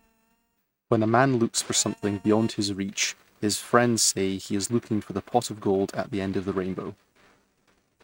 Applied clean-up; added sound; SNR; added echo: neural mask model RNNoise.